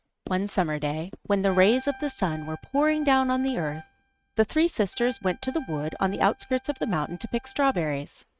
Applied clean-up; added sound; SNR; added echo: neural mask model RNNoise.